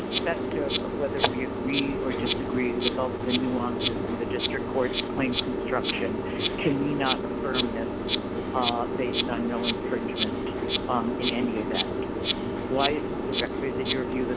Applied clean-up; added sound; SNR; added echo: none; Insect; -4 dB; none.